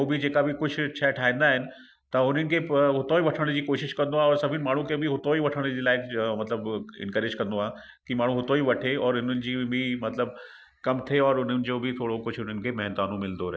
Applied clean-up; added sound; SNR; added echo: none; none; none; none.